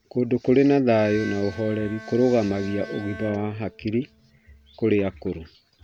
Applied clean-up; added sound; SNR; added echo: none; Bowed string instrument; 19 dB; none.